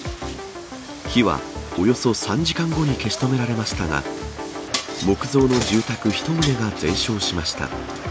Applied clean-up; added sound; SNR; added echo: none; none; none; none.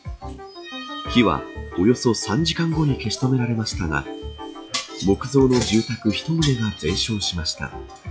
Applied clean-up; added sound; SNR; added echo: classical method log-MMSE.